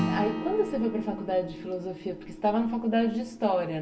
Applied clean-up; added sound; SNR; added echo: none; Acoustic guitar / Strum; 8 dB; reverberation time 0.9 s.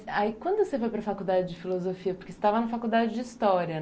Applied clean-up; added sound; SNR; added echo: none; none; none; none.